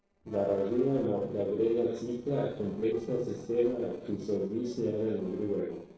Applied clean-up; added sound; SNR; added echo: neural separator model SepFormer DNS4.